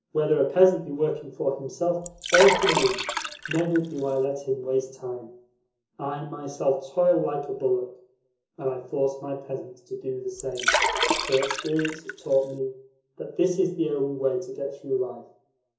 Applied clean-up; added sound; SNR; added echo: none; Liquid; 1 dB; reverberation time 0.6 s.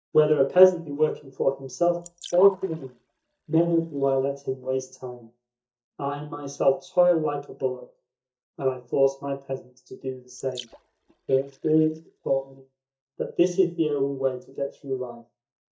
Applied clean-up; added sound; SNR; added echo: neural mask model DeepFilterNet 3.